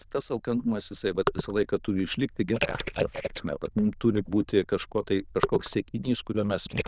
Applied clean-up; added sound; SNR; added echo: neural diffusion model UNIVERSE++.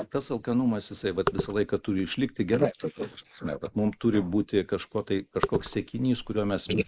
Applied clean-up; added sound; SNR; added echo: neural mask model Resemble Enhance denoiser.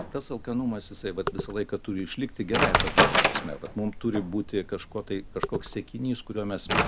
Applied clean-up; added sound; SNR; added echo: none; Wood; -2 dB; none.